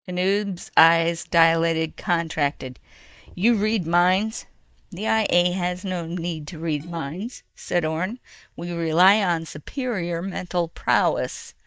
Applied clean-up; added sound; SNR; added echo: neural mask model DeepFilterNet 3.